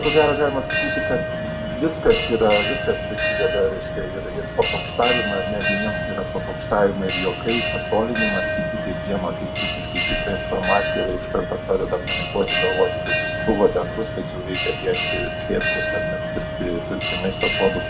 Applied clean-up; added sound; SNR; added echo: none; Bell; 0 dB; reverberation time 1.2 s.